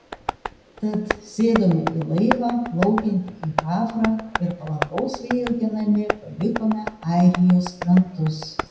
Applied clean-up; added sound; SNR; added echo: none; Tap; 9 dB; reverberation time 0.7 s.